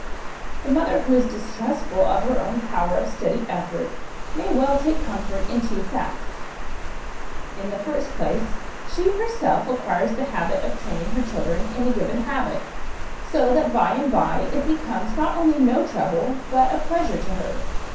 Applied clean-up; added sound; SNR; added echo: none; Water; 2 dB; reverberation time 0.6 s.